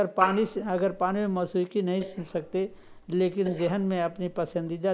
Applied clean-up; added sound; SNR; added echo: neural mask model Resemble Enhance denoiser.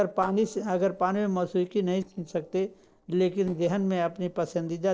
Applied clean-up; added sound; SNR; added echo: neural separator model SepFormer DNS4.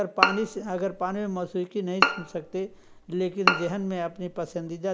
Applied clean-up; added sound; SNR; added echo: none; Bowed string instrument; 0 dB; none.